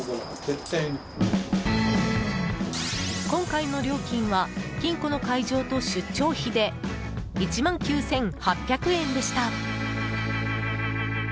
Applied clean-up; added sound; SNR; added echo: none; Thunder; 17 dB; none.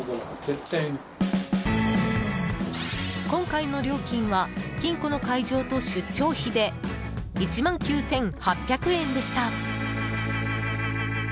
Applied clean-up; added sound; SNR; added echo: none; none; none; none.